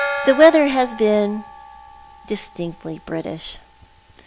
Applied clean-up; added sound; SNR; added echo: none; Gong; 12 dB; none.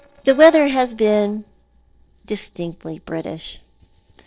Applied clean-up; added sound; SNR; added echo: neural separator model SepFormer DNS4.